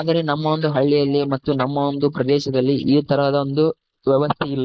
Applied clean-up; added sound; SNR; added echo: neural mask model Resemble Enhance denoiser.